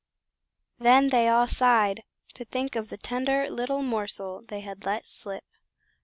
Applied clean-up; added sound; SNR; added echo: none; none; none; none.